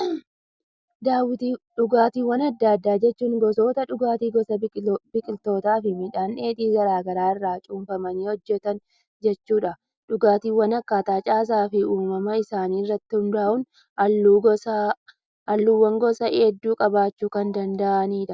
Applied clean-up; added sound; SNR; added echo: none; none; none; none.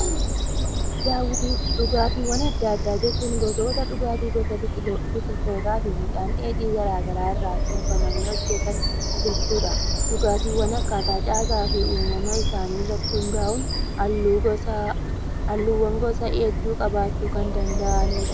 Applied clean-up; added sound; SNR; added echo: none; Bird vocalization, bird call, bird song; -3 dB; none.